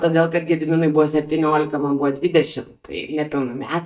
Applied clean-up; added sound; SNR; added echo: neural mask model DeepFilterNet 3.